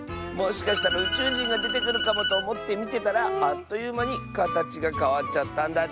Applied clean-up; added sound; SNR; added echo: none; Bowed string instrument; 2 dB; none.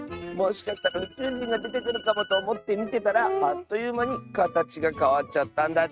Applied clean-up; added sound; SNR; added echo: neural mask model RNNoise.